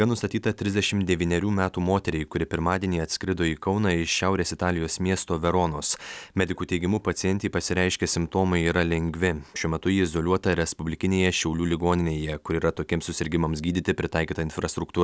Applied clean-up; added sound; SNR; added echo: none; none; none; none.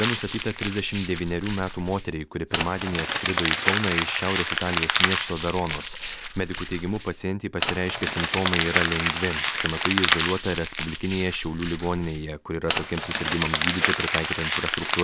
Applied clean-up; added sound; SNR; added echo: none; Crumpling, crinkling; -1 dB; none.